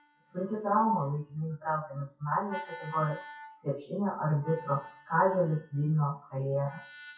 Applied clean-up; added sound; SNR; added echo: classical method WPE with log-MMSE.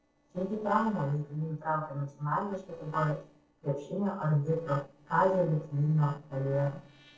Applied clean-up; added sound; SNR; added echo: neural separator model SepFormer DNS4.